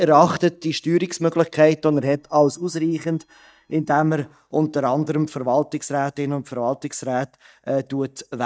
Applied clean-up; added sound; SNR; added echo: neural mask model DeepFilterNet 3.